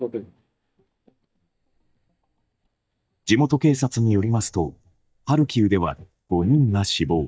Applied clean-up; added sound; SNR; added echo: neural mask model DeepFilterNet 3.